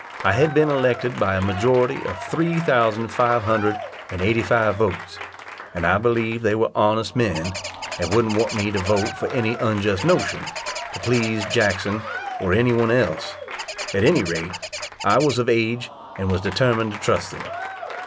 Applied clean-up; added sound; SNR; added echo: none; Applause / Crowd + Bird; 11 dB; none.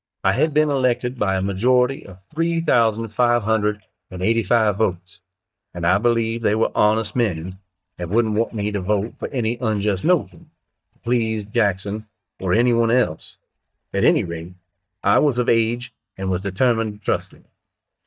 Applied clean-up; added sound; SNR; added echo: neural mask model DeepFilterNet 3.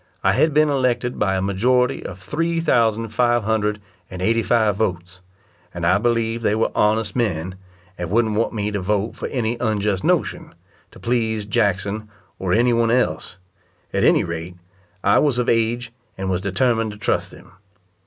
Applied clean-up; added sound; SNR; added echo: none; none; none; none.